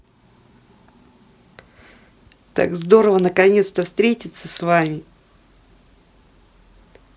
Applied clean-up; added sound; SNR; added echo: none; none; none; none.